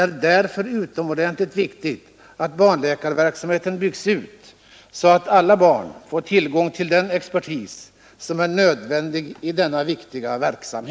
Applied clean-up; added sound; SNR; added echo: none; none; none; none.